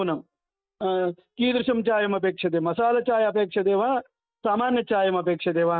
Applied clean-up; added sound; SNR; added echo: neural mask model DeepFilterNet 3.